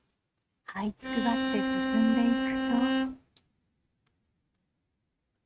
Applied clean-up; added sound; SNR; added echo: neural mask model RNNoise.